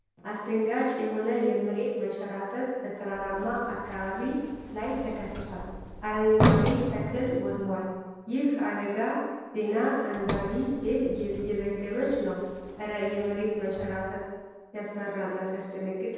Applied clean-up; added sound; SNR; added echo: none; Sliding door; 6 dB; reverberation time 1.2 s.